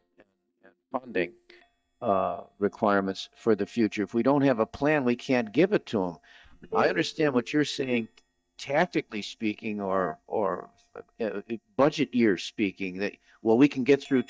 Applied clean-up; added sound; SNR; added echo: neural mask model DeepFilterNet 3.